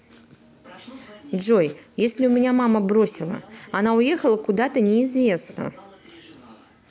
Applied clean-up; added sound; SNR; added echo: none; none; none; none.